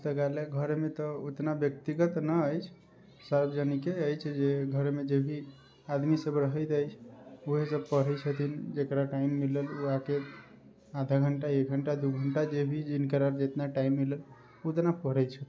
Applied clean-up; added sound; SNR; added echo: none; none; none; none.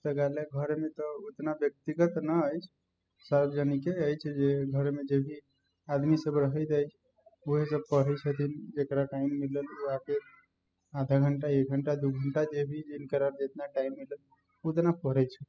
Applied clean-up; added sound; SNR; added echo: classical method spectral subtraction.